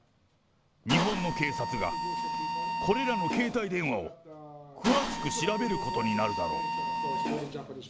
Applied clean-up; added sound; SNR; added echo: none; Mechanisms; 1 dB; none.